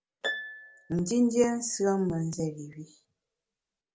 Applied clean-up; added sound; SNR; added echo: none; Harp; 13 dB; none.